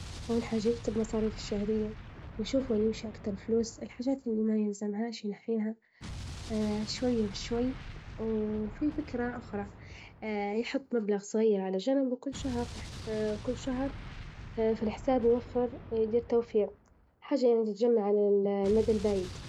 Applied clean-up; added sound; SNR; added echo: none; Explosion; 14 dB; none.